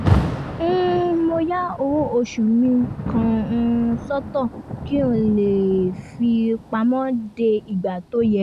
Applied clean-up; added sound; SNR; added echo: none; Rain; 8 dB; none.